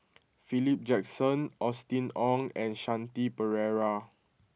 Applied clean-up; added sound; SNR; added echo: none; none; none; none.